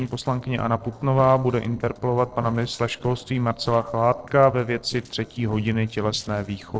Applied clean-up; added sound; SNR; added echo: neural separator model SepFormer DNS4.